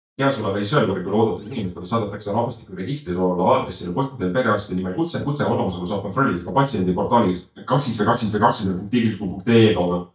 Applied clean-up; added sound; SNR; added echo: neural mask model DeepFilterNet 3.